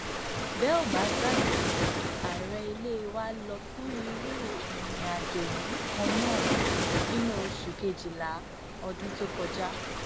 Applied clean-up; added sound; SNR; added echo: none; Waves, surf; -3 dB; none.